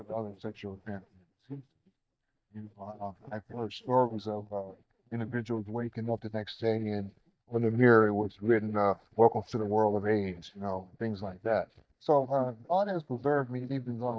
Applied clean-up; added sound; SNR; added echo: neural mask model DeepFilterNet 3.